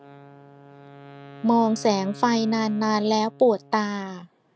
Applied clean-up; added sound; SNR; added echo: none; Wind instrument, woodwind instrument; 20 dB; none.